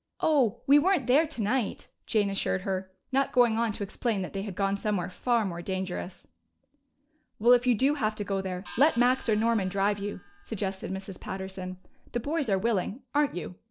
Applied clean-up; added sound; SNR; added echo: neural separator model SepFormer DNS4.